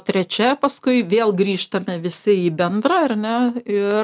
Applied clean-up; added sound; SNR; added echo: none; none; none; none.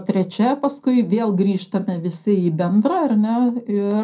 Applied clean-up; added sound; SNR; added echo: none; none; none; reverberation time 0.2 s.